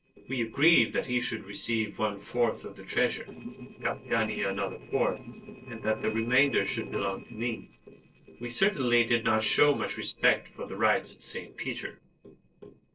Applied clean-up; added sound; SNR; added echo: neural separator model SepFormer DNS4.